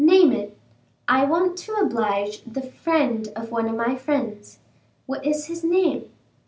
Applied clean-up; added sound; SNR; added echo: none; none; none; none.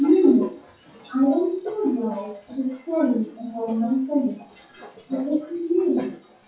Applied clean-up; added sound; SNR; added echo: classical method WPE with log-MMSE.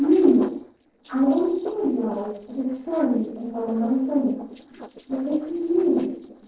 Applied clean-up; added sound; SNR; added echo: neural separator model SepFormer DNS4.